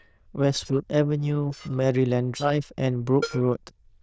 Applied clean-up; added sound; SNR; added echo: neural diffusion model UNIVERSE++.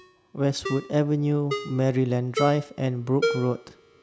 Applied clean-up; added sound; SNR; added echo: none; Ringtone; 8 dB; none.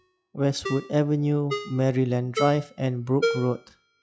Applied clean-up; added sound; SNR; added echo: classical method log-MMSE.